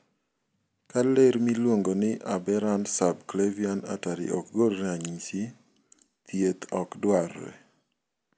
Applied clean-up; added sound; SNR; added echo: none; none; none; none.